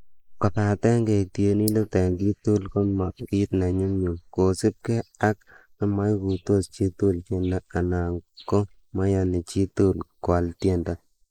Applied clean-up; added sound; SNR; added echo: neural mask model Resemble Enhance denoiser.